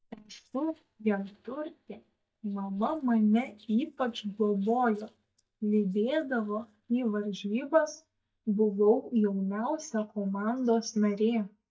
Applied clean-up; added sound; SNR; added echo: neural mask model DeepFilterNet 3.